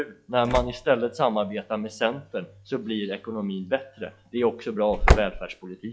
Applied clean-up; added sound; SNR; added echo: classical method log-MMSE.